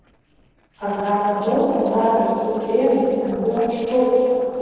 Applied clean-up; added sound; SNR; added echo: neural separator model SepFormer DNS4.